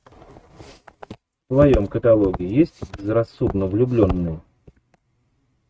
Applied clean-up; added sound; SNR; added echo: neural mask model RNNoise.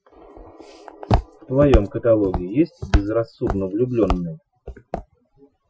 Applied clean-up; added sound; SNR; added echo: classical method Wiener filter.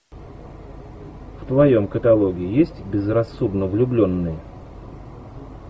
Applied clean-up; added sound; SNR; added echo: none; none; none; none.